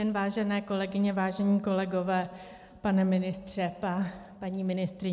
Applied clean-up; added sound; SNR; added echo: none; none; none; none.